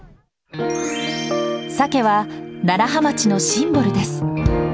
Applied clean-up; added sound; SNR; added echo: none; none; none; none.